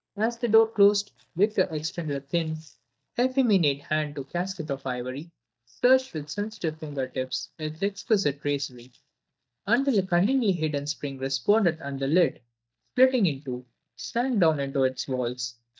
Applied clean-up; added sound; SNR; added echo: neural mask model DeepFilterNet 3.